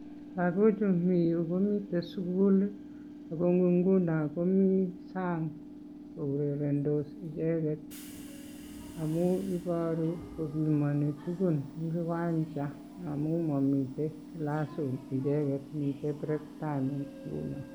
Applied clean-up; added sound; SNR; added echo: none; Subway, metro, underground / Train; 15 dB; none.